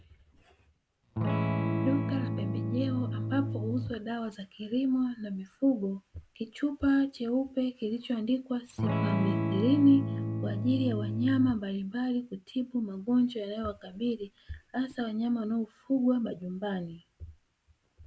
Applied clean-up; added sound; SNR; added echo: none; Electric guitar / Strum; 1 dB; none.